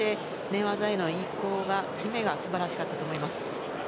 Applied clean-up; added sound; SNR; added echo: none; none; none; none.